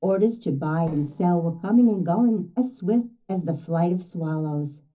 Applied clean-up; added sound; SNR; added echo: neural separator model SepFormer DNS4.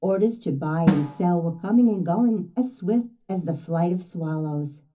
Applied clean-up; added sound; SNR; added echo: none; Drum; 8 dB; reverberation time 0.3 s.